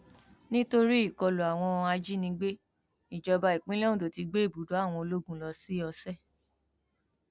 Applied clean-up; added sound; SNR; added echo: none; none; none; none.